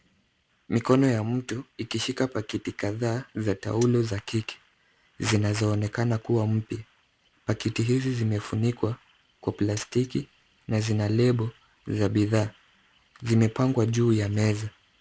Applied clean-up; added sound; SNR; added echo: none; Mechanisms; 20 dB; none.